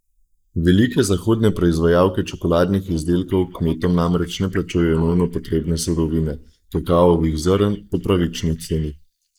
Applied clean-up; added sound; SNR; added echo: neural mask model Resemble Enhance denoiser.